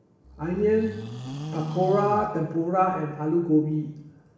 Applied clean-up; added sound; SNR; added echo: none; Livestock, farm animals, working animals; 11 dB; reverberation time 0.9 s.